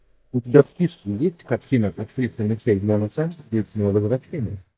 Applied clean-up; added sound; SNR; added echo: neural mask model DeepFilterNet 3.